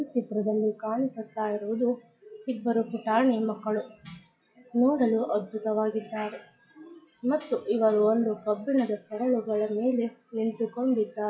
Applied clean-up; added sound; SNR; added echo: classical method WPE with log-MMSE.